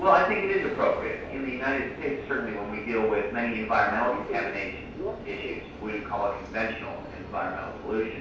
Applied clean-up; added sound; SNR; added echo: none; Subway, metro, underground; 12 dB; reverberation time 0.5 s.